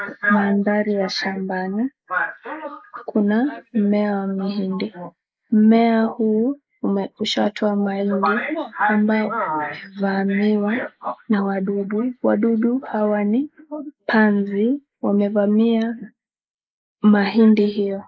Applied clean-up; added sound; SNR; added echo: neural mask model Resemble Enhance denoiser.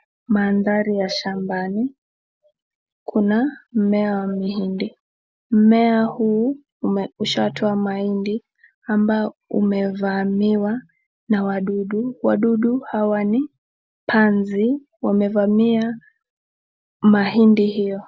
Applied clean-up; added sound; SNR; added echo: none; none; none; none.